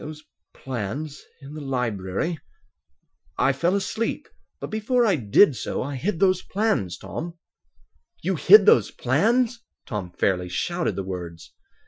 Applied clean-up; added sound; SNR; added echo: classical method Wiener filter.